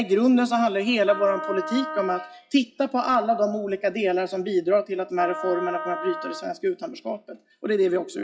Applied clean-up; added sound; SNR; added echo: classical method WPE with log-MMSE.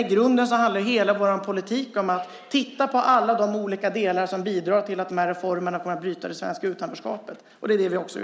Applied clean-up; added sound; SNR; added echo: none; none; none; none.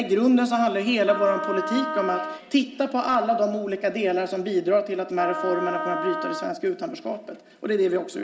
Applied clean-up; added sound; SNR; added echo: none; Wind instrument, woodwind instrument; 7 dB; reverberation time 2.1 s.